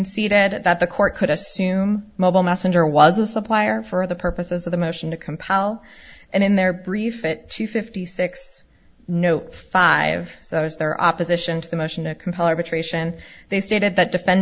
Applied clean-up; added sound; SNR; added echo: none; none; none; none.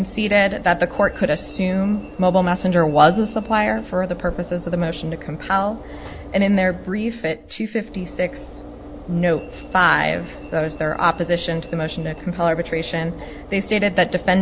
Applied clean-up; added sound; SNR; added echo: none; Alarm / Engine / Train; 15 dB; none.